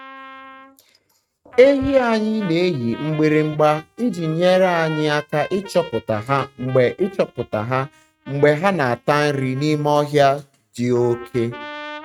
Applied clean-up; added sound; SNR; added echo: neural mask model RNNoise.